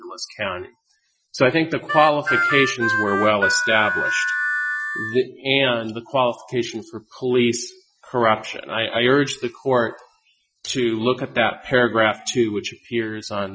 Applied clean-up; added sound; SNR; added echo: classical method Wiener filter.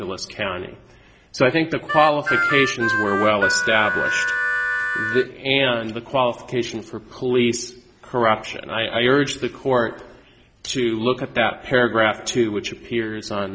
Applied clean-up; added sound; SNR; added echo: none; Harmonica; 1 dB; none.